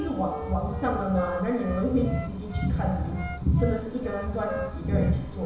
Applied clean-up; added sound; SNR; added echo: none; Wind instrument, woodwind instrument; 13 dB; reverberation time 1.0 s.